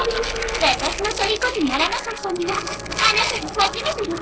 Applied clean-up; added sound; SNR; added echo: neural separator model SepFormer DNS4.